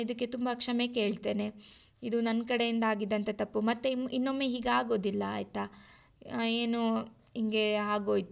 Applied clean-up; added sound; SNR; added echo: none; none; none; none.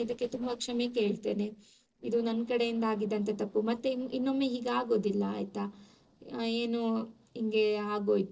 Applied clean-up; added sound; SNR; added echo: neural separator model SepFormer DNS4.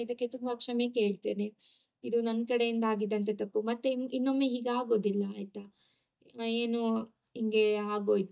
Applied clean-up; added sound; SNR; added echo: neural mask model DeepFilterNet 3.